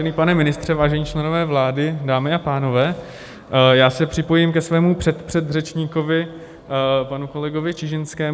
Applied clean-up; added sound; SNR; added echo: none; none; none; none.